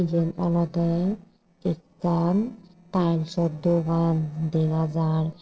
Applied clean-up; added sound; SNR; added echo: neural separator model SepFormer DNS4.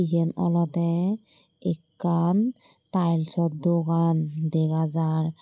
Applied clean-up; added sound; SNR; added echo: none; none; none; none.